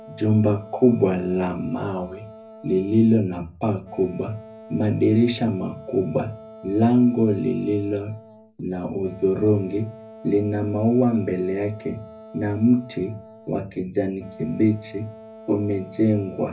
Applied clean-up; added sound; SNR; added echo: none; Wind instrument, woodwind instrument; 20 dB; reverberation time 0.4 s.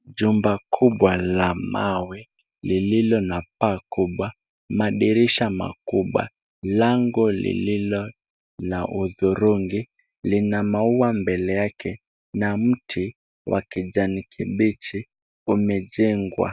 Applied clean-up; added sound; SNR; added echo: none; none; none; none.